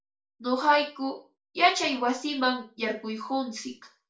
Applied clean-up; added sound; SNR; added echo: none; none; none; reverberation time 0.3 s.